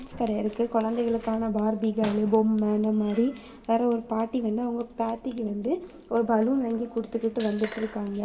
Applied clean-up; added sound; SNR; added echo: none; Scissors; 18 dB; reverberation time 1.5 s.